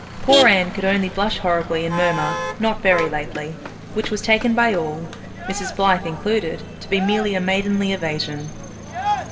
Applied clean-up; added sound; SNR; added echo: none; Motor vehicle (road); 8 dB; reverberation time 2.0 s.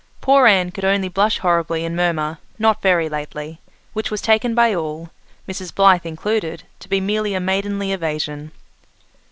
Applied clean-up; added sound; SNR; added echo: none; none; none; none.